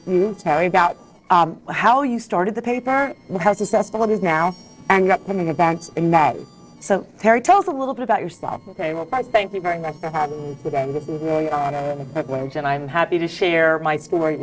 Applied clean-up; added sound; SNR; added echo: neural separator model SepFormer DNS4.